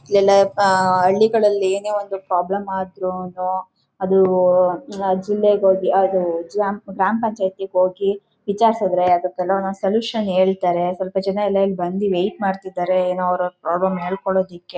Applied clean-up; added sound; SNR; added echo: none; none; none; none.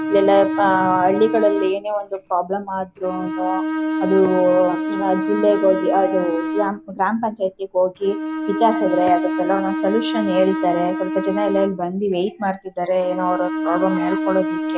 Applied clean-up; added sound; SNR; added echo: none; Bowed string instrument; 4 dB; none.